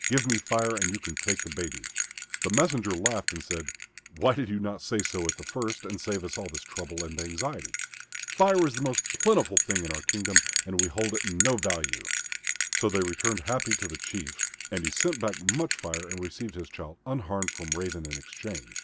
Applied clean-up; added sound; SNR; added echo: none; Bell; 1 dB; none.